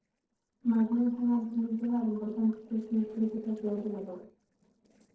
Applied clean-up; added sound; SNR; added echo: neural separator model SepFormer DNS4.